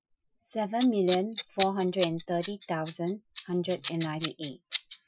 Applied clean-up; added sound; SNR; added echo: classical method Wiener filter.